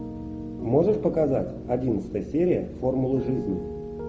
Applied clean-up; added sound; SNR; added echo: none; Piano; 10 dB; none.